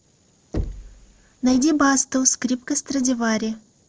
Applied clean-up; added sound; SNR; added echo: neural separator model SepFormer DNS4.